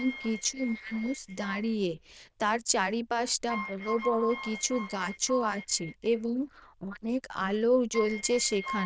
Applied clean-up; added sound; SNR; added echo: neural diffusion model UNIVERSE++.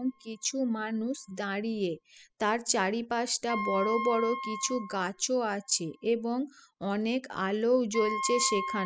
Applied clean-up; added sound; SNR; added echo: classical method spectral subtraction.